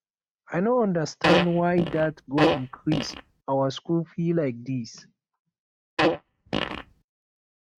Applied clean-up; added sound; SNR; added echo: neural mask model RNNoise.